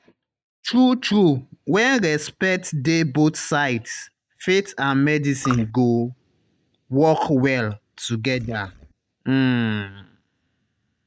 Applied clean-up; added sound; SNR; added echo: neural mask model DeepFilterNet 3.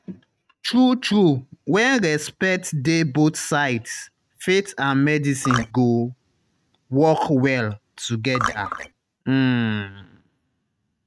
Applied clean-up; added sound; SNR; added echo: neural mask model RNNoise.